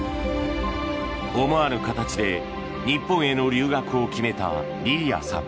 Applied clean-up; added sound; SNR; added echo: none; none; none; none.